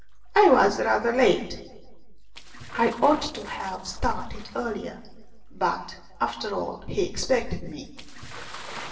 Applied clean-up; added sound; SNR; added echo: neural separator model SepFormer DNS4.